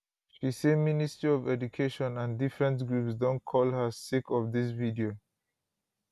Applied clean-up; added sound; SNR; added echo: none; none; none; none.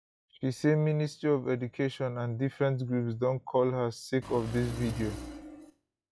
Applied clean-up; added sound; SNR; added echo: classical method log-MMSE.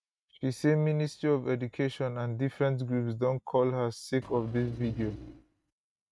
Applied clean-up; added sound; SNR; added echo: neural mask model RNNoise.